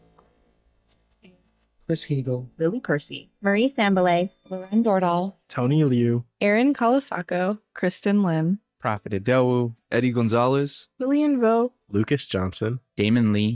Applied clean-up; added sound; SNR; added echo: neural mask model DeepFilterNet 3.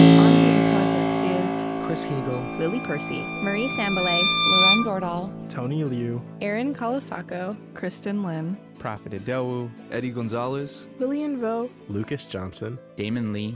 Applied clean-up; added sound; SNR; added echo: none; Keyboard (musical) + Bowed string instrument; -4 dB; none.